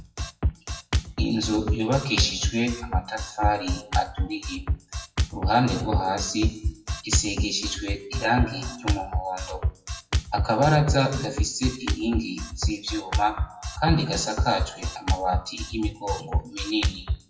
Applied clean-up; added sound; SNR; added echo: classical method WPE with log-MMSE.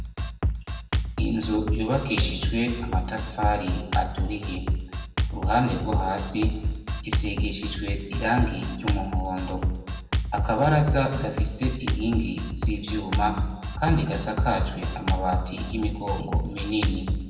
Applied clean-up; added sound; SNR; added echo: none; Drum kit; 0 dB; reverberation time 1.0 s.